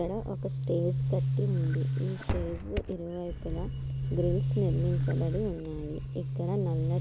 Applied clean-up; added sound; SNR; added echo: none; Boom; -4 dB; none.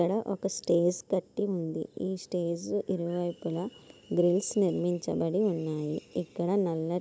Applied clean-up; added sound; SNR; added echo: none; none; none; none.